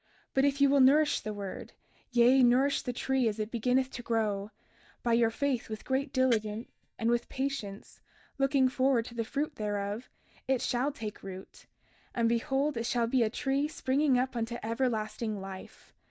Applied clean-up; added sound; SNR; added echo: neural mask model DeepFilterNet 3.